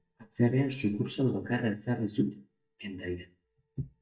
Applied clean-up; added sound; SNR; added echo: neural mask model DeepFilterNet 3.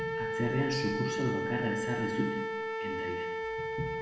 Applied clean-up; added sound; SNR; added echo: none; Wind instrument, woodwind instrument; 0 dB; reverberation time 0.9 s.